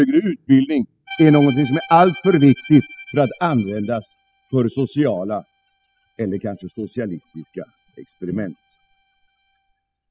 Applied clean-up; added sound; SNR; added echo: classical method spectral subtraction.